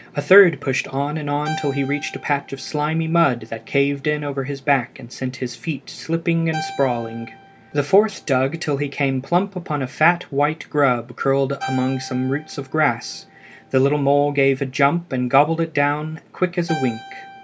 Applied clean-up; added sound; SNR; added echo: none; Keyboard (musical); 18 dB; none.